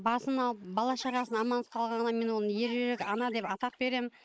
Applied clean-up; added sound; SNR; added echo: neural mask model Resemble Enhance denoiser.